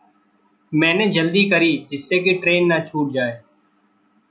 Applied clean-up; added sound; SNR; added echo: none; none; none; none.